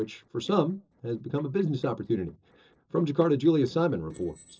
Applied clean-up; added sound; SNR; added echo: neural separator model SepFormer DNS4.